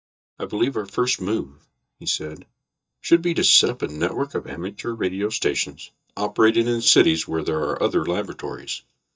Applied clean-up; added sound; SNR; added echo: neural mask model DeepFilterNet 3.